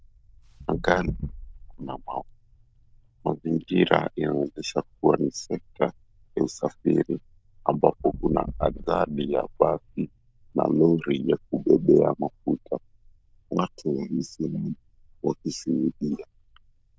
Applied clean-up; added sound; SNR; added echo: neural diffusion model UNIVERSE++.